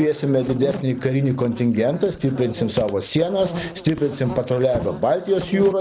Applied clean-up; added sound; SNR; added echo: none; Insect; 13 dB; none.